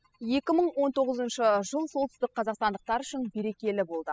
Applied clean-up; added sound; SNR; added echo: classical method spectral subtraction.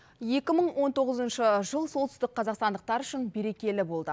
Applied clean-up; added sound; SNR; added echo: none; none; none; none.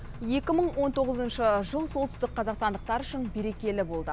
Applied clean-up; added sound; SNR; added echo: none; Engine; 11 dB; none.